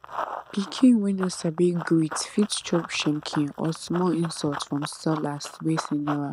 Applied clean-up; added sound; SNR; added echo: neural mask model RNNoise.